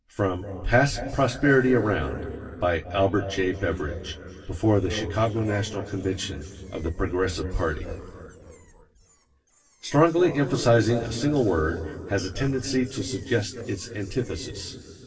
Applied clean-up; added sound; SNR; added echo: neural separator model SepFormer DNS4.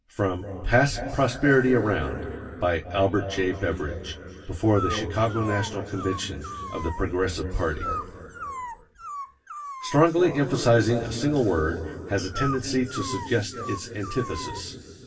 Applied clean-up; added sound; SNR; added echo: none; Dog; 11 dB; reverberation time 3.0 s.